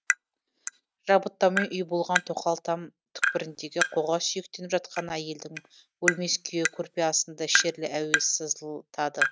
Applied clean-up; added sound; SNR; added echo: neural mask model RNNoise.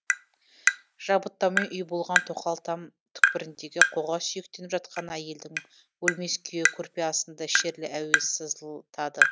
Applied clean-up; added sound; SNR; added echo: none; Tap; -2 dB; none.